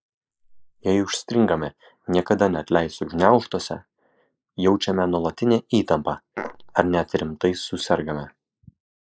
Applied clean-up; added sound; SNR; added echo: neural mask model Resemble Enhance denoiser.